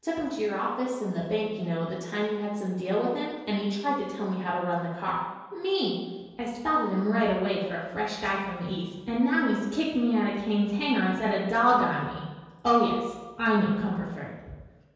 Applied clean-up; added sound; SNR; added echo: none; none; none; reverberation time 1.2 s.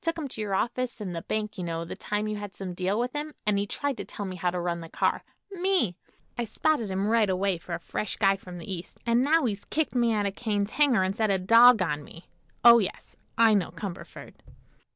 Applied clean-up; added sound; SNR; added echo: none; none; none; none.